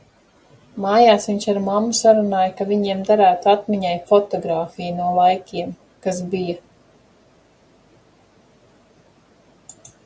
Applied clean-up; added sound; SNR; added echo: none; none; none; none.